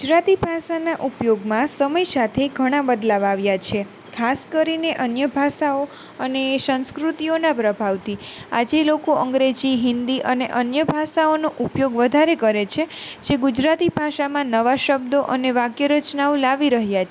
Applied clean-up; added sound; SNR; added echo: none; none; none; none.